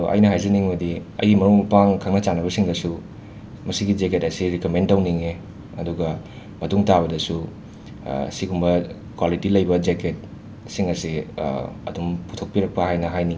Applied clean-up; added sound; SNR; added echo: none; none; none; none.